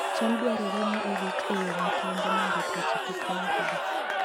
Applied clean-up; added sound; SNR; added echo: none; Crowd / Cheering; -5 dB; none.